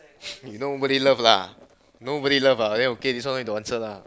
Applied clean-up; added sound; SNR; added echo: none; none; none; none.